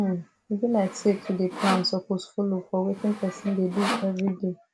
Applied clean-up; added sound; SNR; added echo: none; Sawing; 9 dB; none.